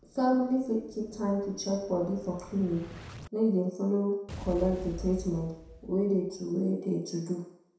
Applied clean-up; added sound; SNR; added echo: none; Explosion; 16 dB; reverberation time 0.7 s.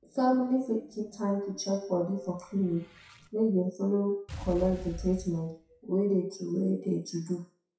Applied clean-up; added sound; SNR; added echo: classical method WPE with log-MMSE.